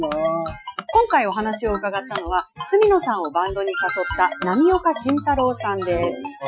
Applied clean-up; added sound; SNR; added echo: classical method Wiener filter.